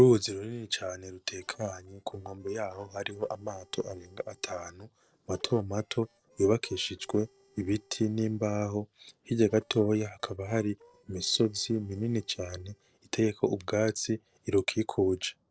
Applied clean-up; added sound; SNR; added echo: neural separator model SepFormer DNS4.